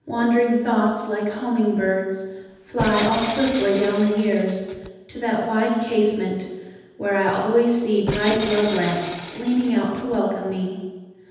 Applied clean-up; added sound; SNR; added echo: none; Tools; 10 dB; reverberation time 1.1 s.